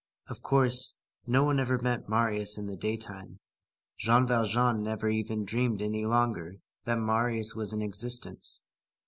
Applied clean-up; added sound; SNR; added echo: none; none; none; none.